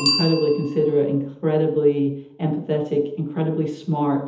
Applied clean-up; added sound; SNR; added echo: none; Bicycle bell; 11 dB; reverberation time 0.8 s.